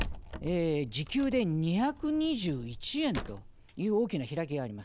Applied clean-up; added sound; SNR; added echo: none; Wood; 12 dB; none.